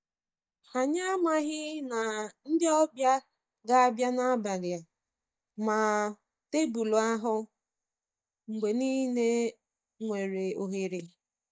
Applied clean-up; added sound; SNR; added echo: neural mask model DeepFilterNet 3.